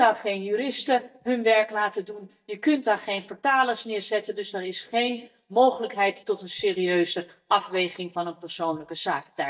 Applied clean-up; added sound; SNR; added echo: neural mask model DeepFilterNet 3.